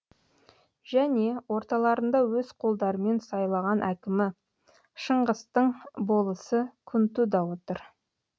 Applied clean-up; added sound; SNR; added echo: none; none; none; none.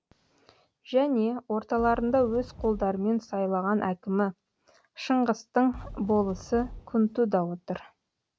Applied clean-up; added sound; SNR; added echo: none; Fireworks; 19 dB; none.